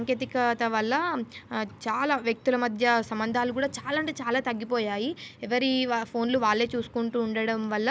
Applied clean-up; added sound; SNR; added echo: none; none; none; none.